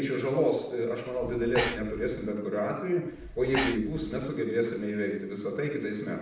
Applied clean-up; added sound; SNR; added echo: none; Breathing; 7 dB; reverberation time 0.7 s.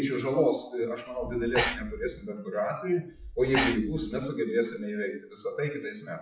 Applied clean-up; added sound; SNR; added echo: classical method WPE with log-MMSE.